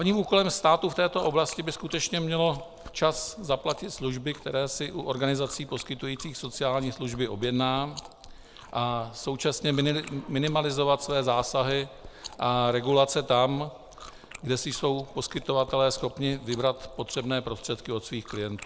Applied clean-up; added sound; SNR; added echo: none; Chewing, mastication; 19 dB; none.